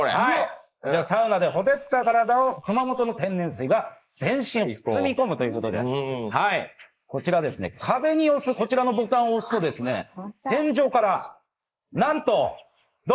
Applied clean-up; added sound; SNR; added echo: neural mask model Resemble Enhance denoiser.